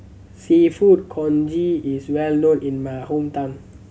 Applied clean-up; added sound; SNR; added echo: none; none; none; none.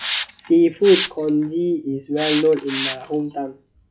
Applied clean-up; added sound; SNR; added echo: classical method log-MMSE.